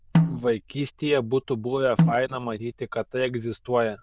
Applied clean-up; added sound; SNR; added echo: neural diffusion model UNIVERSE++.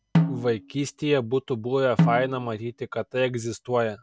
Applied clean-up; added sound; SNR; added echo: none; Snare drum; 2 dB; none.